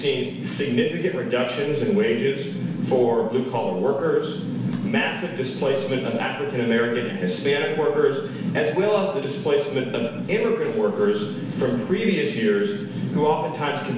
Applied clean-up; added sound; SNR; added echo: none; none; none; reverberation time 0.9 s.